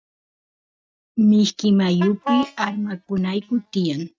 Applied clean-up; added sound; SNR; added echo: neural mask model DeepFilterNet 3.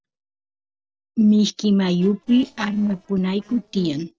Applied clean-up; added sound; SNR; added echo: neural separator model SepFormer DNS4.